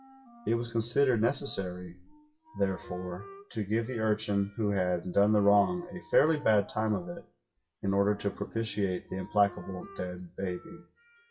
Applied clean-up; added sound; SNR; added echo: classical method WPE with log-MMSE.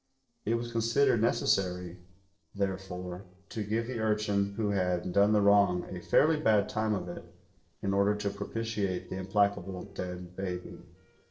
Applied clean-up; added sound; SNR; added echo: neural separator model SepFormer DNS4.